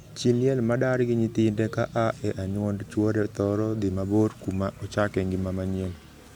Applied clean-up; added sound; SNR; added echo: none; none; none; none.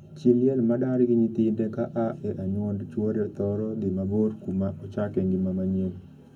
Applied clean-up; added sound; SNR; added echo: none; none; none; reverberation time 0.3 s.